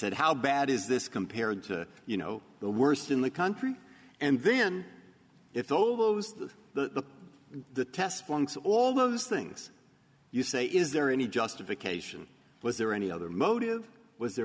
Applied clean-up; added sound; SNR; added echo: none; none; none; none.